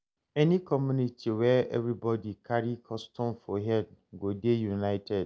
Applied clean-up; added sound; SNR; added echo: none; none; none; none.